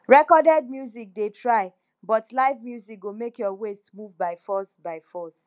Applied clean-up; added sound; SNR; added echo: none; none; none; none.